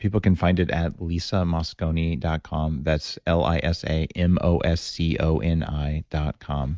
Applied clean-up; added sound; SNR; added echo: neural mask model DeepFilterNet 3.